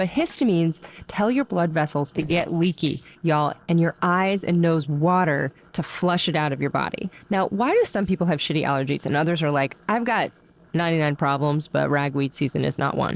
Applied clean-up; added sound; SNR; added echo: neural separator model SepFormer DNS4.